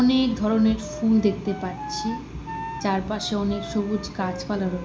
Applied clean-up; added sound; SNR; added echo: none; Wind instrument, woodwind instrument; 14 dB; reverberation time 0.4 s.